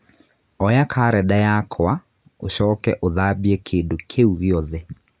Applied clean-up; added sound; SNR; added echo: none; none; none; none.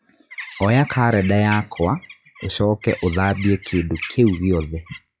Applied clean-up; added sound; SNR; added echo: classical method log-MMSE.